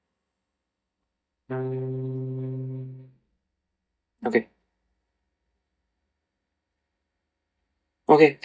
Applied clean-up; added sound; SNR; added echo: neural mask model DeepFilterNet 3.